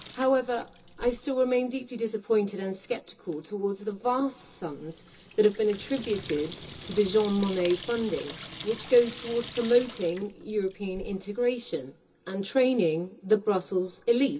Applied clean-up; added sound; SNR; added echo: none; Sink (filling or washing) / Water tap, faucet; 18 dB; reverberation time 0.2 s.